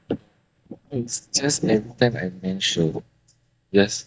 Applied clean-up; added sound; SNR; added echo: neural mask model DeepFilterNet 3.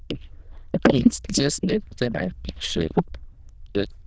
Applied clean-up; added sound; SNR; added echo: neural diffusion model UNIVERSE++.